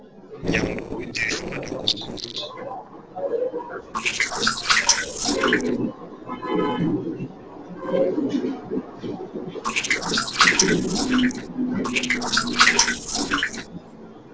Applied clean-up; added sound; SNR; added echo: neural separator model SepFormer DNS4.